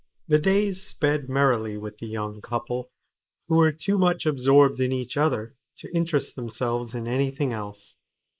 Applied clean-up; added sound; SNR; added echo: neural mask model Resemble Enhance denoiser.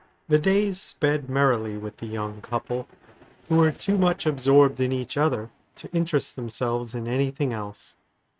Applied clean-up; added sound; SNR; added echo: neural mask model RNNoise.